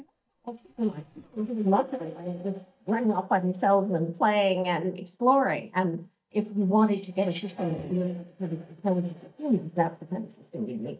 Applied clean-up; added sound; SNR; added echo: neural mask model DeepFilterNet 3.